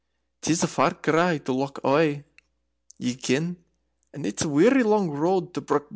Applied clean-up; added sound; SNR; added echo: none; none; none; none.